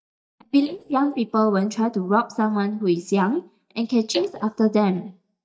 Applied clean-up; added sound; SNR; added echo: neural mask model DeepFilterNet 3.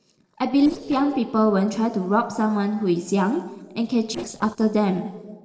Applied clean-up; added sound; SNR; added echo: neural separator model SepFormer DNS4.